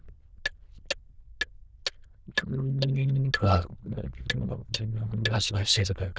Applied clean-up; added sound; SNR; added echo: neural diffusion model UNIVERSE++.